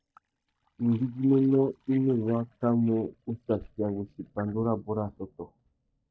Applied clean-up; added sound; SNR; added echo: neural mask model DeepFilterNet 3.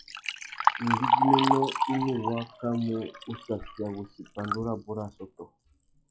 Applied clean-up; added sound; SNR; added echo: classical method log-MMSE.